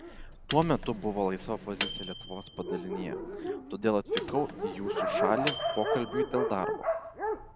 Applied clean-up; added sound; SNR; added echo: none; Microwave oven + Dog; 1 dB; none.